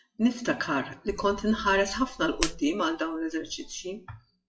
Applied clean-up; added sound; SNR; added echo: classical method WPE with log-MMSE.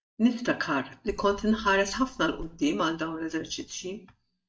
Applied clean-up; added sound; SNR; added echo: neural mask model DeepFilterNet 3.